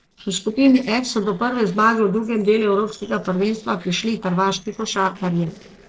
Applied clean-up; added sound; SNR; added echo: neural separator model SepFormer DNS4.